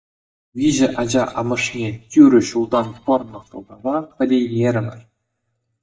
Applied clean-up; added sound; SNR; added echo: neural mask model DeepFilterNet 3.